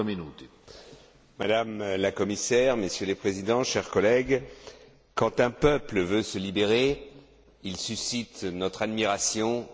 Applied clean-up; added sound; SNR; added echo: none; none; none; none.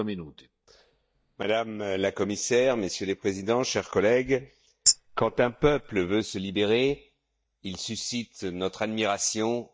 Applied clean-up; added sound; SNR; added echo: neural mask model DeepFilterNet 3.